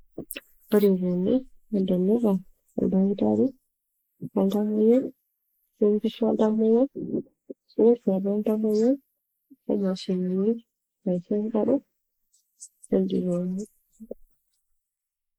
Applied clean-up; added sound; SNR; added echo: neural mask model Resemble Enhance denoiser.